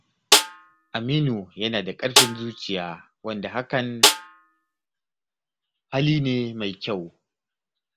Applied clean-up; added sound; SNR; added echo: none; Snare drum; -5 dB; none.